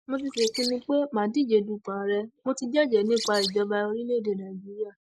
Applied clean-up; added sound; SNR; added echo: neural mask model Resemble Enhance denoiser.